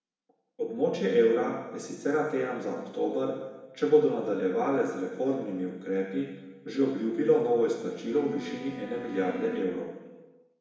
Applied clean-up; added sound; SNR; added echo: none; Bowed string instrument; 12 dB; reverberation time 1.1 s.